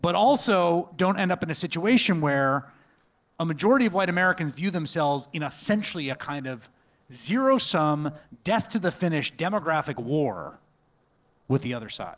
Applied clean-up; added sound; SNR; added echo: neural separator model SepFormer DNS4.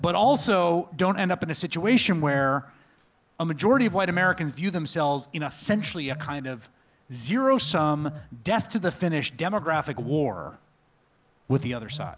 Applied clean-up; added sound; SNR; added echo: none; Telephone; 18 dB; none.